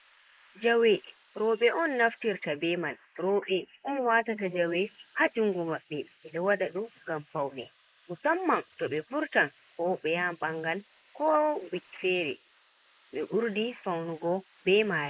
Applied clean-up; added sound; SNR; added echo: neural mask model Resemble Enhance denoiser.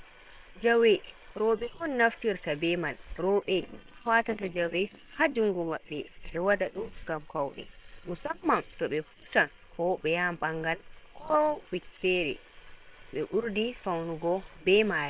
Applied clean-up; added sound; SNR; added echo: neural separator model SepFormer WHAM!.